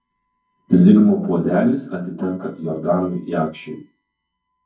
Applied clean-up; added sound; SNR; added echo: neural mask model DeepFilterNet 3.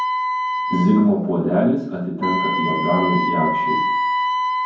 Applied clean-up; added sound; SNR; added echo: none; Wind instrument, woodwind instrument; 1 dB; reverberation time 0.9 s.